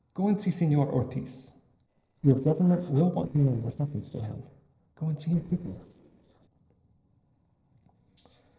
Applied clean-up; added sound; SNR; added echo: neural separator model SepFormer DNS4.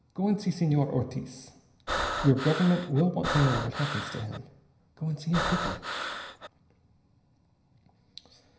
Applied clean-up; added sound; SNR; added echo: none; Breathing; 3 dB; reverberation time 0.9 s.